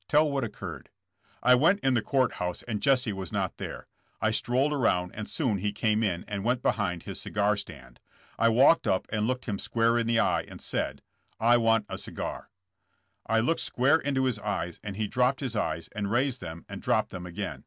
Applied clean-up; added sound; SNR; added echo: none; none; none; none.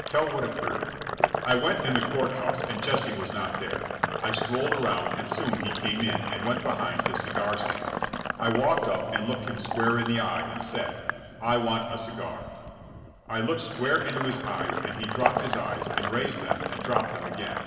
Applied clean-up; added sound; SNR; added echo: none; Sink (filling or washing); 3 dB; reverberation time 2.7 s.